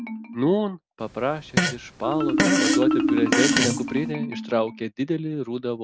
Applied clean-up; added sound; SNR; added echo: none; Fart + Marimba, xylophone; -2 dB; none.